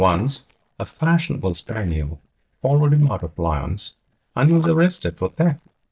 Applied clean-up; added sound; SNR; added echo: neural mask model DeepFilterNet 3.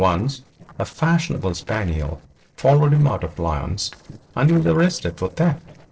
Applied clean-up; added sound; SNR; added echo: neural separator model SepFormer DNS4.